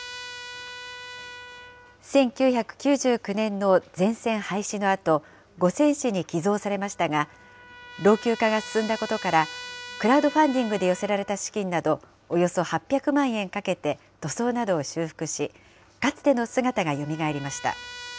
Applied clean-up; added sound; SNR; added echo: none; Trumpet; 18 dB; none.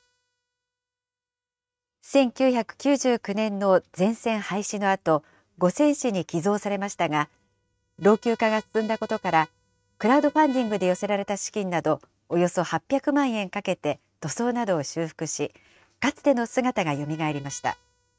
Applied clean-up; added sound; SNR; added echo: neural mask model RNNoise.